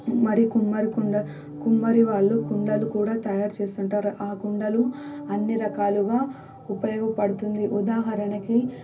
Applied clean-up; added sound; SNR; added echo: none; Organ; 11 dB; reverberation time 0.4 s.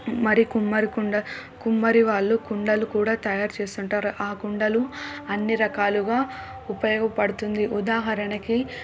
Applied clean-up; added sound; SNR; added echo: none; none; none; none.